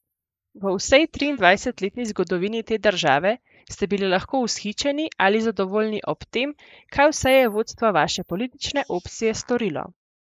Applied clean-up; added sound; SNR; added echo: neural mask model Resemble Enhance denoiser.